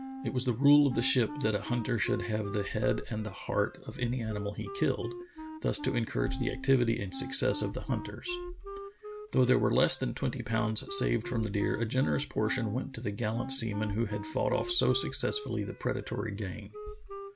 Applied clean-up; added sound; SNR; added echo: none; Wind instrument, woodwind instrument; 13 dB; none.